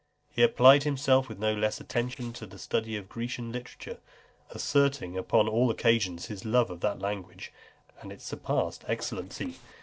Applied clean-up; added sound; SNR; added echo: neural separator model SepFormer DNS4.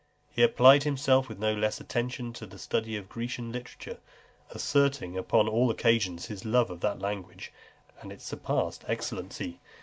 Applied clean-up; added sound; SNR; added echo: none; none; none; none.